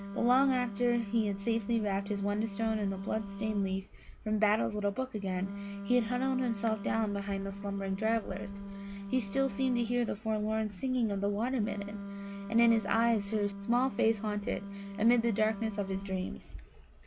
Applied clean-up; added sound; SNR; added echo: none; Wind instrument, woodwind instrument; 10 dB; none.